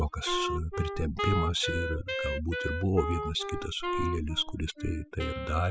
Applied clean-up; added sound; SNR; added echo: classical method spectral subtraction.